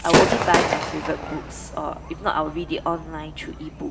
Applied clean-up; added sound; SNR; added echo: none; Gunshot, gunfire / Fireworks; -1 dB; reverberation time 1.2 s.